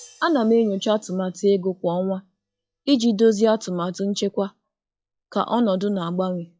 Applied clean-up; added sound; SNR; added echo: classical method log-MMSE.